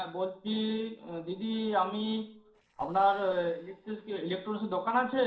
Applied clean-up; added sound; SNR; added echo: neural separator model SepFormer DNS4.